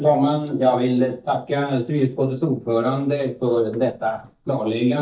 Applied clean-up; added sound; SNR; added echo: neural mask model DeepFilterNet 3.